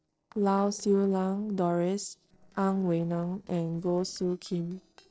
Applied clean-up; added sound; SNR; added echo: neural separator model SepFormer DNS4.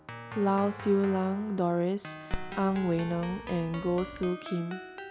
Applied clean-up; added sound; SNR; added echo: none; Dog + Keyboard (musical); 11 dB; none.